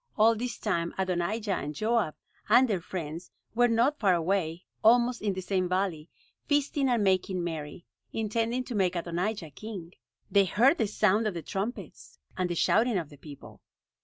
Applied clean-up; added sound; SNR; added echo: none; none; none; none.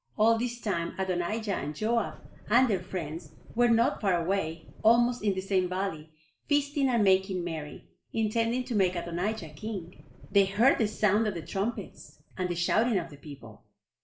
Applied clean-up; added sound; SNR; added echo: none; Engine starting / Car; 19 dB; reverberation time 0.4 s.